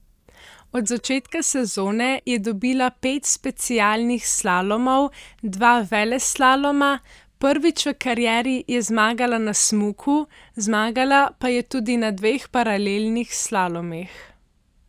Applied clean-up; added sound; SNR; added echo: neural mask model DeepFilterNet 3.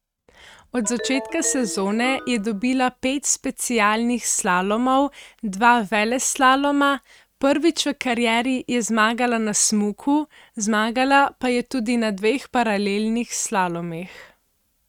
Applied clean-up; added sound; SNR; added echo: neural mask model RNNoise.